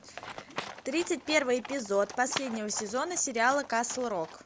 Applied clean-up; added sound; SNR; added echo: none; Livestock, farm animals, working animals; 13 dB; none.